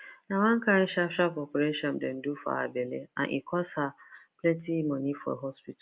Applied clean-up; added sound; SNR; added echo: none; none; none; none.